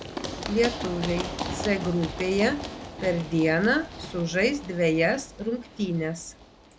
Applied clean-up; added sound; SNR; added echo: none; Run; 9 dB; none.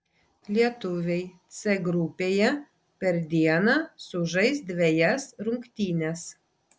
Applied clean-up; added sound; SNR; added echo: none; none; none; none.